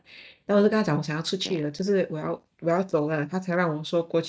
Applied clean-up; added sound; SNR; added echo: neural mask model DeepFilterNet 3.